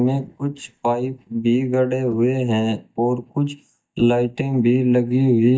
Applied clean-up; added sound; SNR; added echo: neural mask model DeepFilterNet 3.